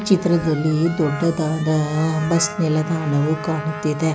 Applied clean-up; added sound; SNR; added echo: none; Trumpet + Squeak; 13 dB; none.